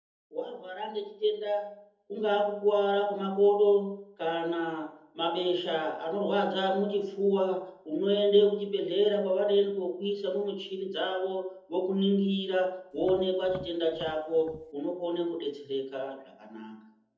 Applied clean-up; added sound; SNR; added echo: none; Tap; 18 dB; reverberation time 0.7 s.